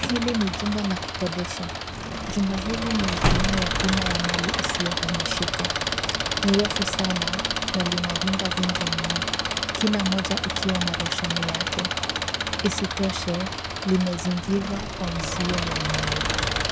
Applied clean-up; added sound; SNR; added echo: none; Slam + Engine; -1 dB; none.